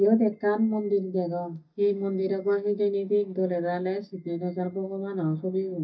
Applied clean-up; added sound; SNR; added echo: neural mask model DeepFilterNet 3.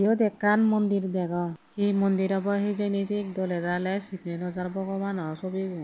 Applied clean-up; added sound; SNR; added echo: none; none; none; none.